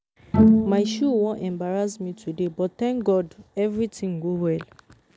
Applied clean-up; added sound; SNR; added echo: none; Bowed string instrument; -2 dB; none.